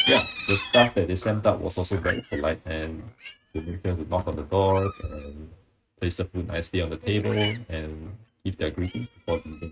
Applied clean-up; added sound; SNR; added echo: neural mask model RNNoise.